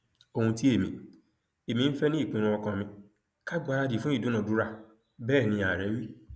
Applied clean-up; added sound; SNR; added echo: none; none; none; none.